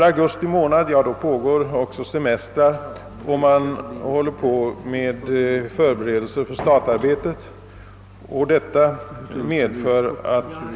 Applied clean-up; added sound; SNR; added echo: none; none; none; none.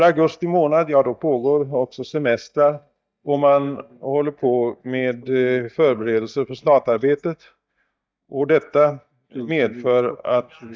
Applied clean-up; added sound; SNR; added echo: neural mask model DeepFilterNet 3.